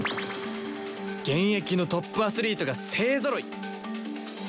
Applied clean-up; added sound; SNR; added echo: none; none; none; none.